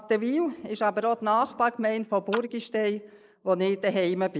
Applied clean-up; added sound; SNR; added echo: neural mask model Resemble Enhance denoiser.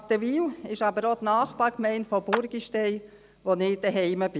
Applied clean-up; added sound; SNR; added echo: none; Clapping; 11 dB; none.